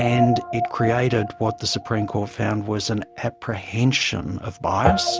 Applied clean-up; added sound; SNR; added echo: none; Guitar; 5 dB; none.